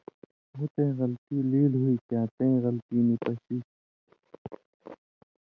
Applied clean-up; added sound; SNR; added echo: none; none; none; none.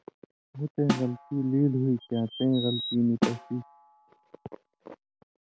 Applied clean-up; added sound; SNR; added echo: none; Bird vocalization, bird call, bird song + Snare drum; 6 dB; none.